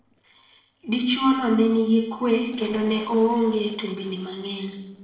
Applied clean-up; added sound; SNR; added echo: neural separator model SepFormer DNS4.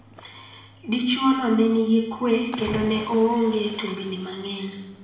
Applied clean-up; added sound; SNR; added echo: none; Cricket / Waves, surf; 18 dB; reverberation time 0.8 s.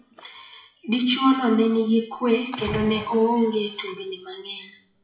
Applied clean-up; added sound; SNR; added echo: classical method WPE with log-MMSE.